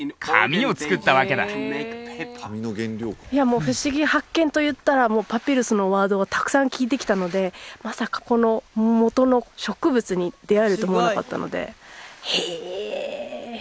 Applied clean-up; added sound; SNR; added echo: none; none; none; none.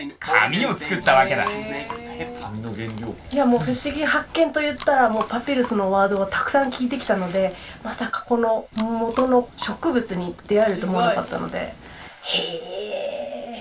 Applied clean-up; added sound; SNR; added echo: none; Chewing, mastication; 14 dB; reverberation time 0.2 s.